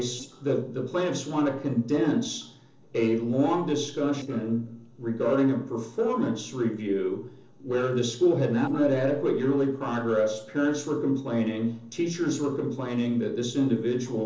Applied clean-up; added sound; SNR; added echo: neural separator model SepFormer DNS4.